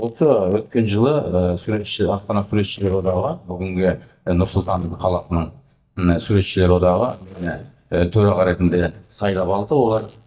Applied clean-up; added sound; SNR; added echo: neural mask model DeepFilterNet 3.